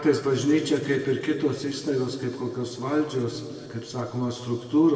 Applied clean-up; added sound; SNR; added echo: none; none; none; reverberation time 2.3 s.